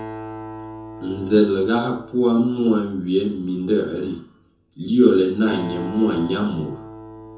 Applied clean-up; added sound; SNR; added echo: none; Acoustic guitar; 15 dB; reverberation time 0.6 s.